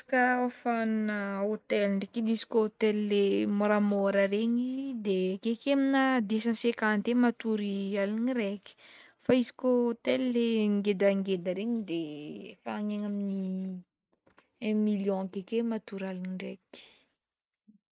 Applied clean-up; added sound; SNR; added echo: neural mask model Resemble Enhance denoiser.